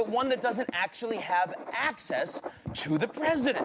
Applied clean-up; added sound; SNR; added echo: none; Writing; 11 dB; none.